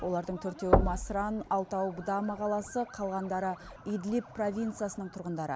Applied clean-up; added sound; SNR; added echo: none; Knock / Wood / Percussion; -1 dB; none.